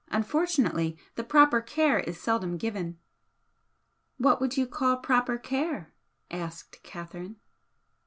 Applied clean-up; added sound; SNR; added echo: none; none; none; none.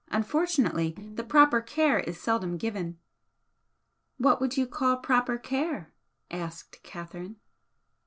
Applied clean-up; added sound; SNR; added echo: neural separator model SepFormer DNS4.